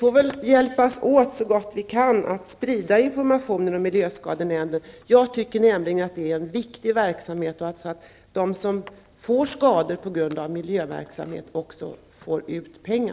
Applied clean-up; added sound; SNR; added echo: none; none; none; none.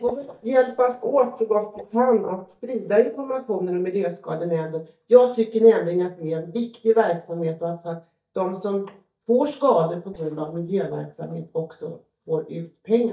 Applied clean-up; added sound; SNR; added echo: neural mask model DeepFilterNet 3.